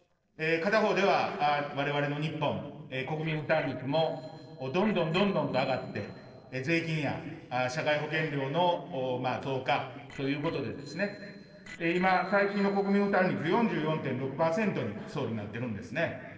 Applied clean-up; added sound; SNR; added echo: neural separator model SepFormer DNS4.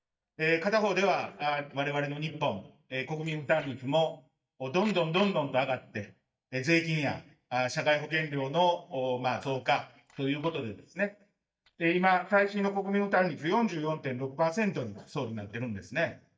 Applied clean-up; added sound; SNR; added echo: neural mask model DeepFilterNet 3.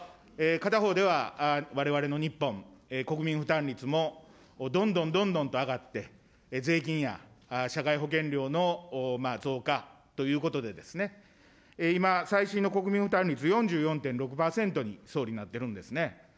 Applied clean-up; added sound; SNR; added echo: none; none; none; none.